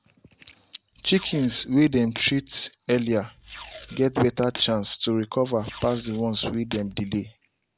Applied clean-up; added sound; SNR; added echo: none; Packing tape, duct tape; 18 dB; none.